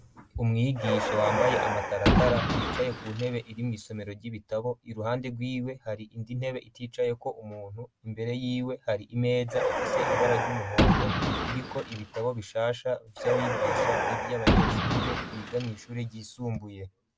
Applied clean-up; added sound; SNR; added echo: none; Car; -3 dB; none.